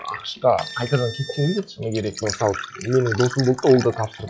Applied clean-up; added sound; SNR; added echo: classical method log-MMSE.